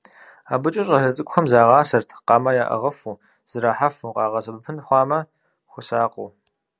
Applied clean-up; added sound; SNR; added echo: none; none; none; none.